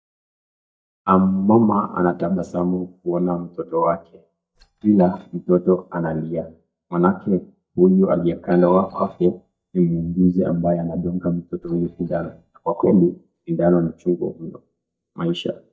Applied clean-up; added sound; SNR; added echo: neural mask model DeepFilterNet 3.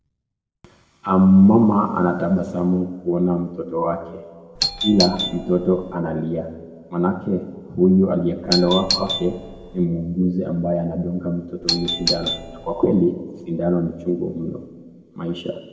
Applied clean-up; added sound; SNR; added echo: none; Doorbell; 5 dB; reverberation time 1.5 s.